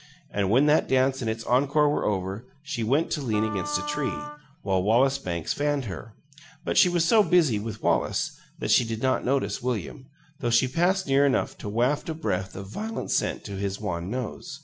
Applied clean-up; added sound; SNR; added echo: none; Wind instrument, woodwind instrument; 10 dB; none.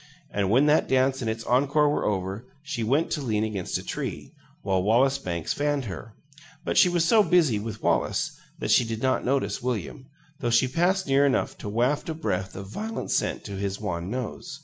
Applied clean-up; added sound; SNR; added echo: none; none; none; none.